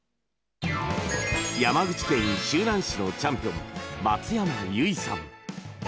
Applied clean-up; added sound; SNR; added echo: none; none; none; none.